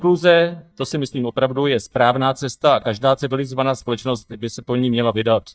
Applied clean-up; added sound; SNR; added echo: neural mask model DeepFilterNet 3.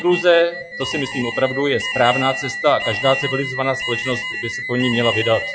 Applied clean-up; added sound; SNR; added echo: classical method log-MMSE.